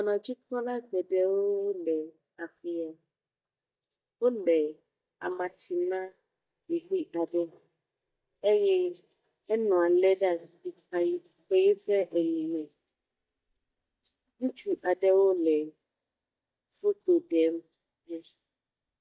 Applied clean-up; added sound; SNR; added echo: neural mask model DeepFilterNet 3.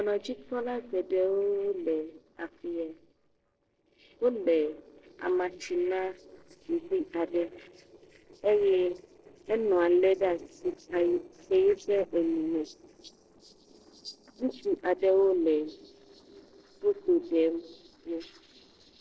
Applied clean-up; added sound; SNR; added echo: neural separator model SepFormer DNS4.